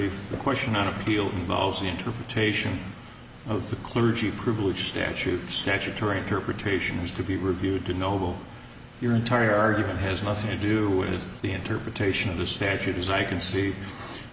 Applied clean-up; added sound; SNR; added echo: none; none; none; none.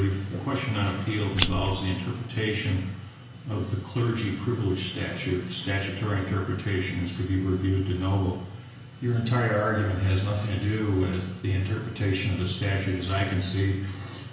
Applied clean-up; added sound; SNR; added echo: none; Scissors; 2 dB; reverberation time 0.5 s.